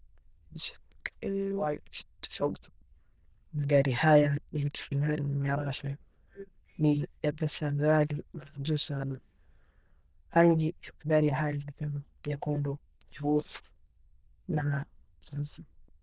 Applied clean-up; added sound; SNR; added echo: neural diffusion model UNIVERSE++.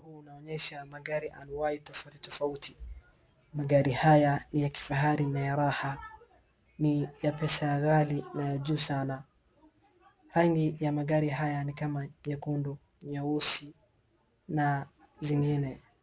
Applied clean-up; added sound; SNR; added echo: none; none; none; none.